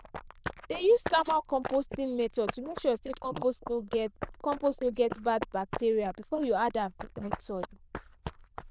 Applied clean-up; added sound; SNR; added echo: neural diffusion model UNIVERSE++.